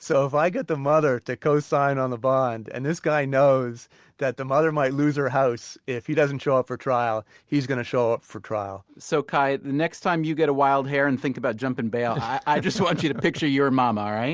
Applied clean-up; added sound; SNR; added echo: none; none; none; none.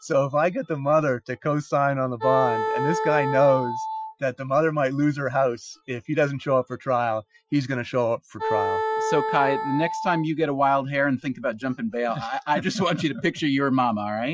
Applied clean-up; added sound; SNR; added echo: classical method Wiener filter.